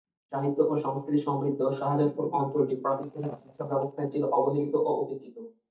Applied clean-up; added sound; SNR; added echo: neural mask model DeepFilterNet 3.